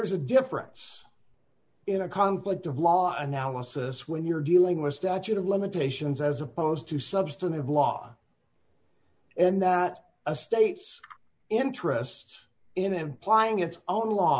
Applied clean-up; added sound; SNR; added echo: none; none; none; none.